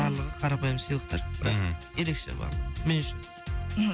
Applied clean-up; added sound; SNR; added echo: none; Bowed string instrument; 17 dB; none.